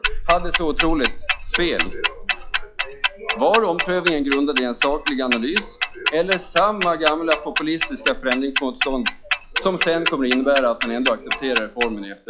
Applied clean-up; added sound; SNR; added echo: classical method log-MMSE.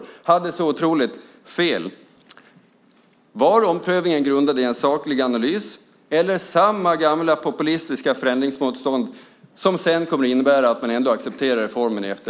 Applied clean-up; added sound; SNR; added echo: none; none; none; none.